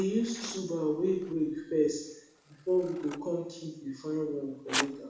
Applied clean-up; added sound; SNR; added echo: none; Scissors; 11 dB; reverberation time 0.8 s.